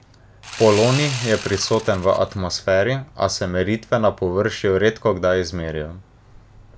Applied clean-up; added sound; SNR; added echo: none; Sawing; 10 dB; none.